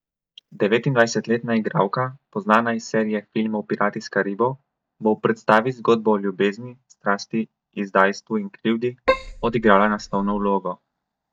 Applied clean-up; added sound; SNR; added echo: neural mask model DeepFilterNet 3.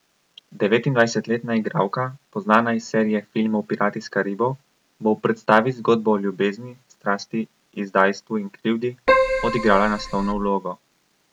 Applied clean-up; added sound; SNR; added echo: none; Keyboard (musical); 0 dB; none.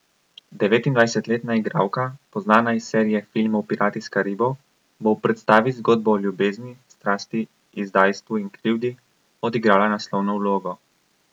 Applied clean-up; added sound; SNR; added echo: none; none; none; none.